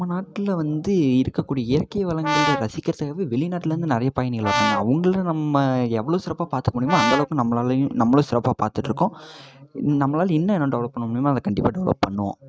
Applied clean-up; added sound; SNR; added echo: neural mask model RNNoise.